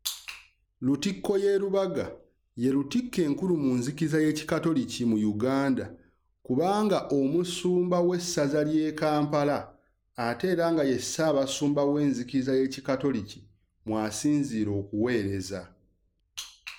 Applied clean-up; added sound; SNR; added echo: none; none; none; none.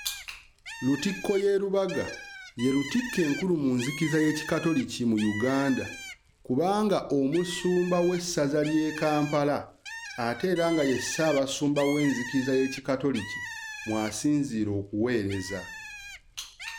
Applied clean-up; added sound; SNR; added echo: none; Bird; 13 dB; none.